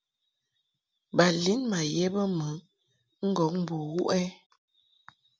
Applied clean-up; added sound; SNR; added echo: none; none; none; none.